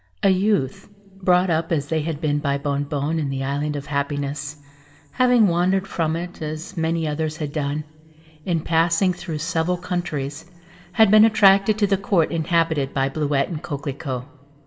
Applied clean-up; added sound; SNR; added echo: none; none; none; reverberation time 2.5 s.